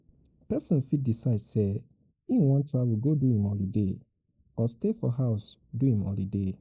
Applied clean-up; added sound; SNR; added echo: neural mask model Resemble Enhance denoiser.